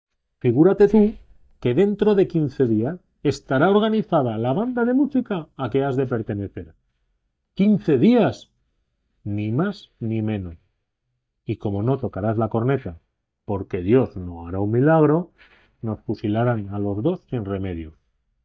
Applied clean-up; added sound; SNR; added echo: neural mask model DeepFilterNet 3.